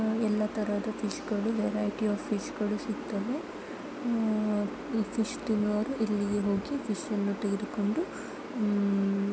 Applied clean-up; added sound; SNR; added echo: none; none; none; none.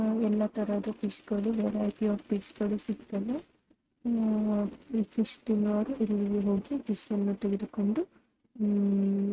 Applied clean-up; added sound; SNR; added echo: neural mask model RNNoise.